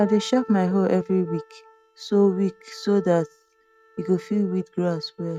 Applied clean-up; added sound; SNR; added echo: neural mask model RNNoise.